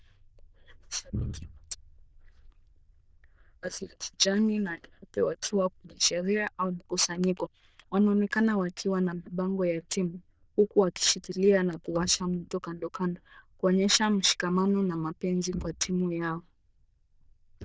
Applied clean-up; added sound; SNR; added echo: neural diffusion model UNIVERSE++.